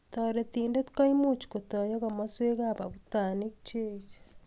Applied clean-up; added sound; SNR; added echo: none; none; none; none.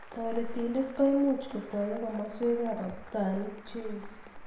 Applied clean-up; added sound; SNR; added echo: none; Applause; 20 dB; reverberation time 0.8 s.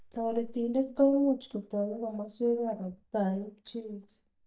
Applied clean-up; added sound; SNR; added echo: neural mask model DeepFilterNet 3.